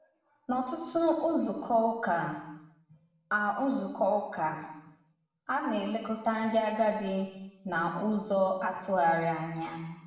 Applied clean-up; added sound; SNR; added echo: none; none; none; reverberation time 0.9 s.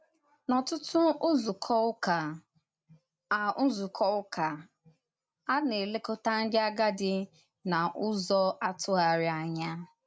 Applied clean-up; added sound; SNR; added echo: none; none; none; none.